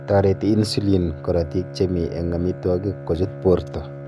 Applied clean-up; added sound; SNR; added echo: none; Bowed string instrument; 13 dB; none.